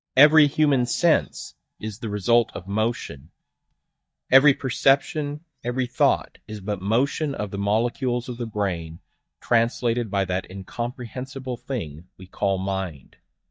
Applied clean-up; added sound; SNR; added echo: neural mask model DeepFilterNet 3.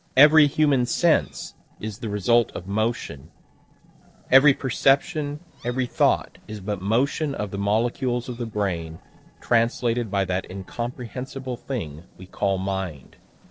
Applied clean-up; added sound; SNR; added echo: neural separator model SepFormer DNS4.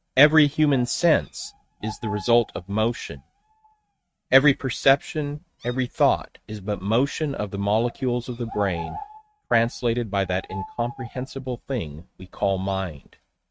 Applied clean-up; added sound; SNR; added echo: neural mask model RNNoise.